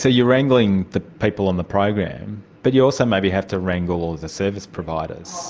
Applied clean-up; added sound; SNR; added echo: none; none; none; none.